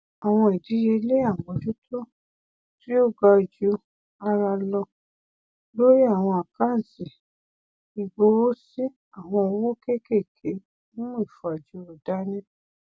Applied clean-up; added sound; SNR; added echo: none; none; none; none.